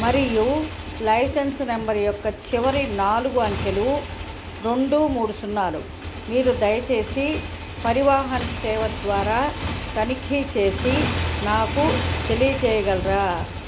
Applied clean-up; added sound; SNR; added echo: none; Motorcycle; 7 dB; none.